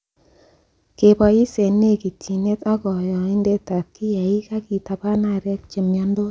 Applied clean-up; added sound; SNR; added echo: none; none; none; none.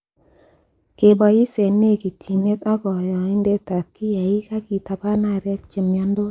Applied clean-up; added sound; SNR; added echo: neural mask model Resemble Enhance denoiser.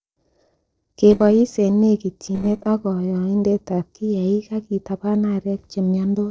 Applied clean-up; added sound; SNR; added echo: neural separator model SepFormer DNS4.